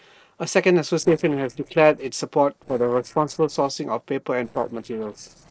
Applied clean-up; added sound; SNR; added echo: neural separator model SepFormer DNS4.